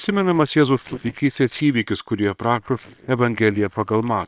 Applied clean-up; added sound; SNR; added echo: neural separator model SepFormer WHAM!.